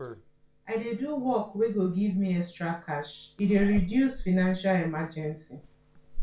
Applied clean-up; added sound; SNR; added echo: none; Zipper (clothing); 10 dB; reverberation time 0.3 s.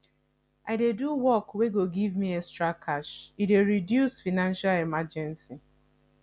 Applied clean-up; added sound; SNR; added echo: none; none; none; none.